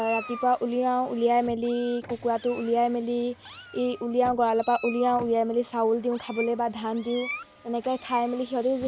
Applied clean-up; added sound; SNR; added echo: none; Car + Meow; 15 dB; none.